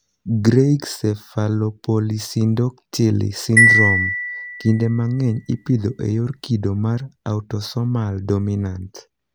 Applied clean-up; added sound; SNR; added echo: none; Marimba, xylophone; 1 dB; none.